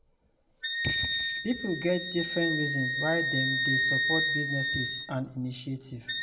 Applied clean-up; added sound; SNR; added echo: none; Wind instrument, woodwind instrument; -2 dB; reverberation time 0.6 s.